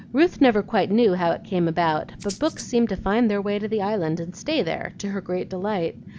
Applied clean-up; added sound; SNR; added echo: none; Rattle (instrument) + Fire; 18 dB; none.